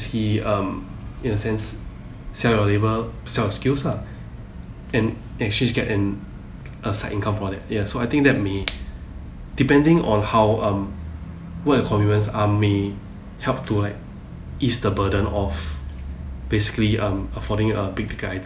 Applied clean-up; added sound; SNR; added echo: none; none; none; none.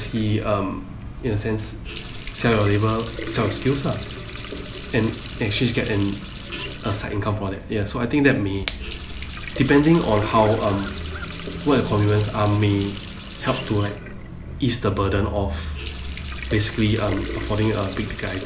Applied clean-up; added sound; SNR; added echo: none; Water tap, faucet + Crow; 12 dB; none.